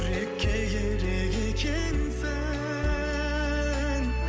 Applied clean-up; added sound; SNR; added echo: none; Keyboard (musical); 20 dB; none.